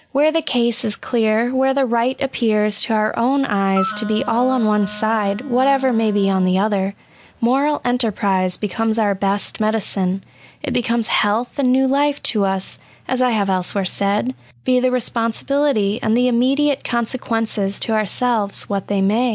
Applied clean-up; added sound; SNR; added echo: none; Wind instrument, woodwind instrument; 12 dB; none.